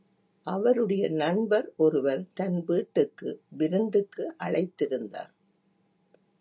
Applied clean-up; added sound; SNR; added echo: none; none; none; none.